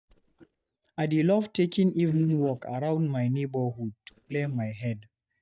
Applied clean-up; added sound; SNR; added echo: neural mask model DeepFilterNet 3.